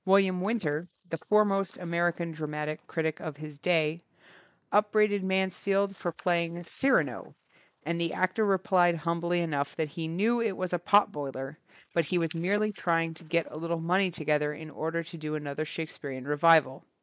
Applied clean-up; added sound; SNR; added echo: neural mask model Resemble Enhance denoiser.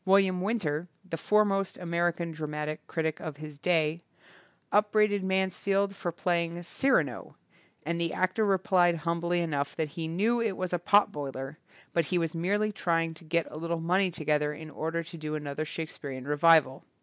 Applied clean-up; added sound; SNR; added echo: none; none; none; none.